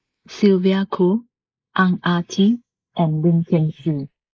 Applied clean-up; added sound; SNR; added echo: neural mask model Resemble Enhance denoiser.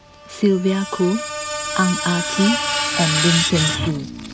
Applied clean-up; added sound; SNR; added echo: none; Screech; 3 dB; none.